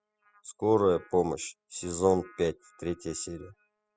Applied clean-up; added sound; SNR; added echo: classical method spectral subtraction.